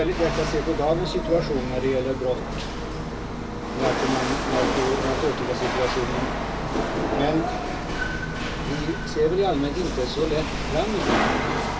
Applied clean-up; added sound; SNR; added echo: none; Rattle / Chatter / Hiss / Engine / Mechanisms; 0 dB; reverberation time 0.1 s.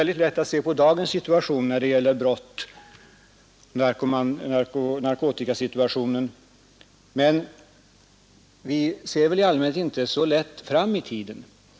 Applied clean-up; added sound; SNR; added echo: none; none; none; none.